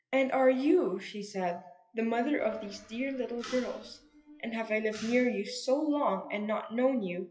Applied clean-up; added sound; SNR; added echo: classical method WPE with log-MMSE.